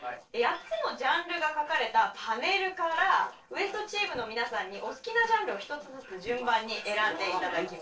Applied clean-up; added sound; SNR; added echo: neural separator model SepFormer DNS4.